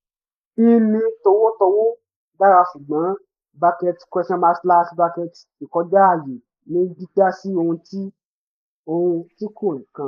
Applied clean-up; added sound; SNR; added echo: neural mask model Resemble Enhance denoiser.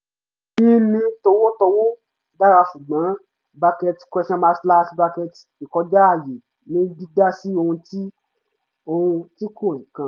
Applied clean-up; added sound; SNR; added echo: none; none; none; none.